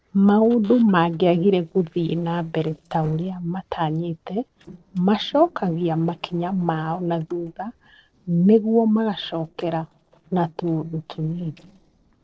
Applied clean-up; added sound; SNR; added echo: neural separator model SepFormer DNS4.